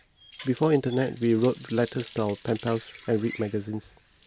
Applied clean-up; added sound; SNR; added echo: none; Water tap, faucet; 16 dB; none.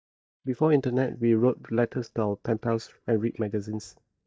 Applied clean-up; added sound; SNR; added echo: neural mask model DeepFilterNet 3.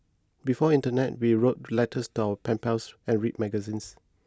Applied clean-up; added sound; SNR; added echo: none; none; none; none.